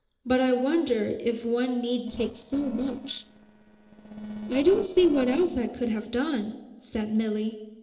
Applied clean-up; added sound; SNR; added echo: neural separator model SepFormer DNS4.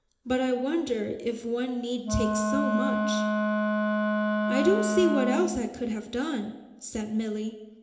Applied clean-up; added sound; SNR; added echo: none; Wind instrument, woodwind instrument; 1 dB; reverberation time 0.8 s.